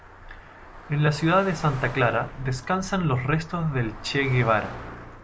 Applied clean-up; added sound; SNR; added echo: none; Car passing by; 16 dB; none.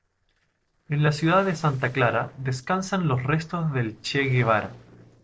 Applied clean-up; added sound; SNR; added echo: neural separator model SepFormer DNS4.